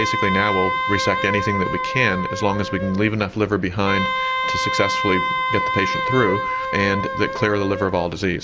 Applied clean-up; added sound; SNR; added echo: none; Wind instrument, woodwind instrument; 2 dB; none.